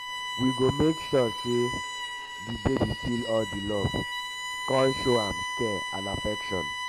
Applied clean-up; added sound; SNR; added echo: none; Bowed string instrument; 5 dB; none.